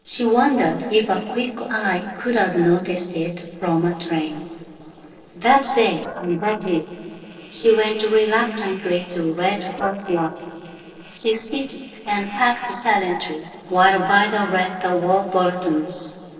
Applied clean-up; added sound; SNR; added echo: neural separator model SepFormer DNS4.